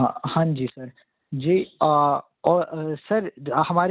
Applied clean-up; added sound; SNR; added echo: none; none; none; none.